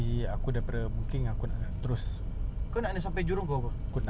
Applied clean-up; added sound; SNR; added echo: none; none; none; none.